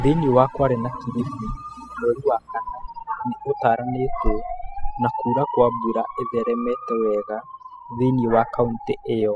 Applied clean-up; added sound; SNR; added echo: classical method spectral subtraction.